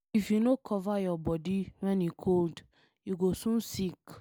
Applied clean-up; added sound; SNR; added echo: none; none; none; none.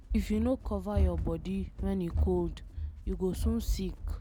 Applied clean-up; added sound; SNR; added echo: none; Run; 0 dB; none.